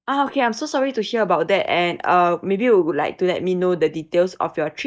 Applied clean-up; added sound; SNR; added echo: neural mask model DeepFilterNet 3.